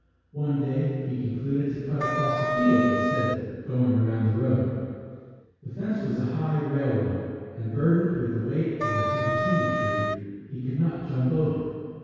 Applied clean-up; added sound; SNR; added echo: none; Wind instrument, woodwind instrument; 1 dB; reverberation time 2.0 s.